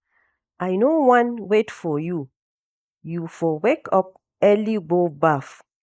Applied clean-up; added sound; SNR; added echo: neural mask model Resemble Enhance denoiser.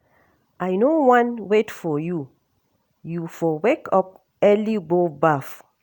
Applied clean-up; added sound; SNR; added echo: none; none; none; none.